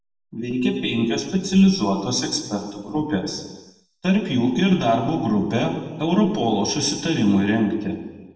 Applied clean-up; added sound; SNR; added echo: none; none; none; reverberation time 1.1 s.